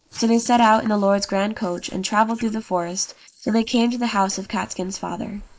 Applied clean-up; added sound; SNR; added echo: neural mask model Resemble Enhance denoiser.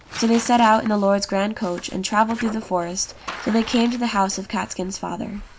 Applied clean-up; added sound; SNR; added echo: none; Tearing; 17 dB; none.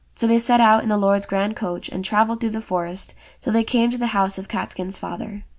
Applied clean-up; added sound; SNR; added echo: none; none; none; none.